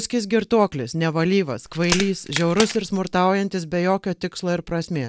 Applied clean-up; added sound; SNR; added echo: none; Crack; 8 dB; none.